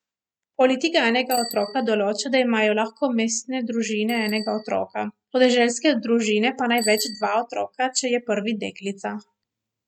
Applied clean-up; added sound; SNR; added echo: neural mask model RNNoise.